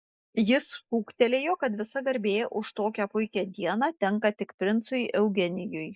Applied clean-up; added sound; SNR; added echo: neural mask model Resemble Enhance denoiser.